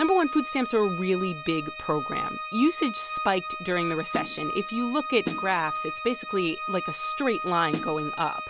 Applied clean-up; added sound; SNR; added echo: none; Snare drum + Organ; 6 dB; none.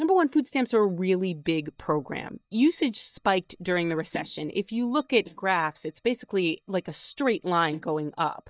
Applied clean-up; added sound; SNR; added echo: neural mask model DeepFilterNet 3.